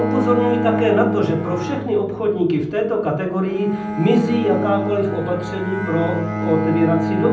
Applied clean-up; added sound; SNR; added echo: none; Bowed string instrument; 4 dB; reverberation time 0.6 s.